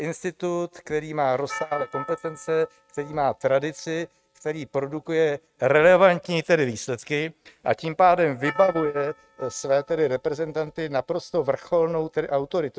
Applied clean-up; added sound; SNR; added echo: neural mask model RNNoise.